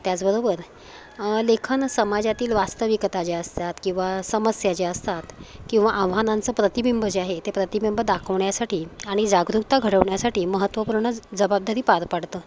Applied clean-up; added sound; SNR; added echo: none; none; none; none.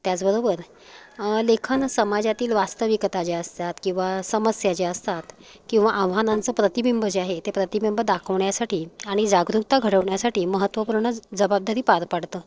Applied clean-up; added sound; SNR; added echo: neural separator model SepFormer DNS4.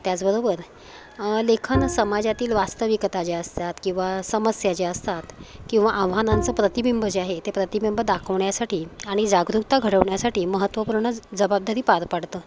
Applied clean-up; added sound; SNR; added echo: none; Bowed string instrument; 7 dB; none.